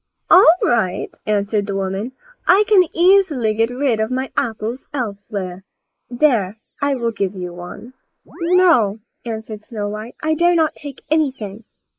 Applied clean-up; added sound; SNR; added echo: neural mask model Resemble Enhance denoiser.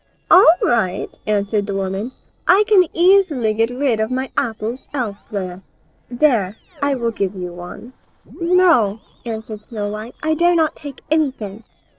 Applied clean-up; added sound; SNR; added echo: neural separator model SepFormer DNS4.